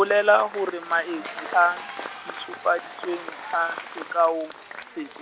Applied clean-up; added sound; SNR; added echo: none; Applause / Crowd / Cheering; 13 dB; none.